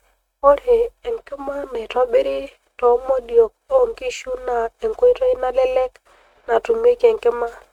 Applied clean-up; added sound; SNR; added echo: neural mask model RNNoise.